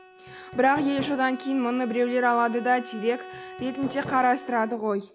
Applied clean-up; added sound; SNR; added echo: none; Bowed string instrument + Hammer; 15 dB; none.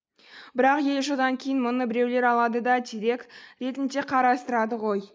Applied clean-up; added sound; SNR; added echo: none; none; none; none.